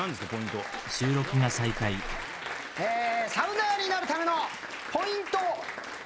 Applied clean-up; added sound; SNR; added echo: none; Applause; 7 dB; none.